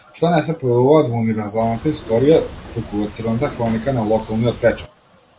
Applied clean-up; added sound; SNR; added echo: none; Drawer open or close + Boat, Water vehicle; 15 dB; none.